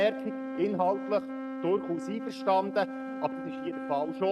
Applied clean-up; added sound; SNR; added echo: neural mask model RNNoise.